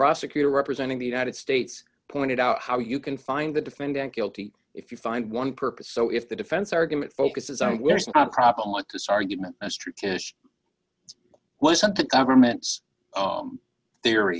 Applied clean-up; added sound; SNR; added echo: none; none; none; none.